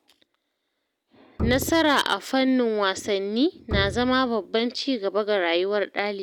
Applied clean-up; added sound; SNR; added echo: none; Bowed string instrument; 9 dB; none.